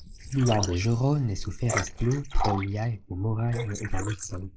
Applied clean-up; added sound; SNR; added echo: neural mask model Resemble Enhance denoiser.